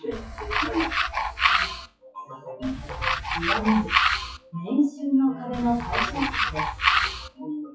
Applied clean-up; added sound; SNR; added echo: classical method WPE with log-MMSE.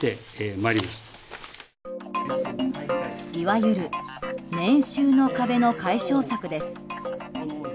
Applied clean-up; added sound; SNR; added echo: none; none; none; none.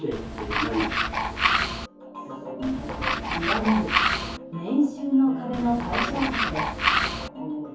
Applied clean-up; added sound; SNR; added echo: none; Tools; -2 dB; reverberation time 0.6 s.